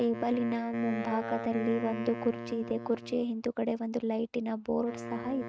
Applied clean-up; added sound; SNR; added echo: neural mask model RNNoise.